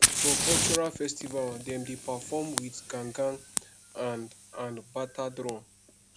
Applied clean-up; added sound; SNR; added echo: none; Fire; -4 dB; none.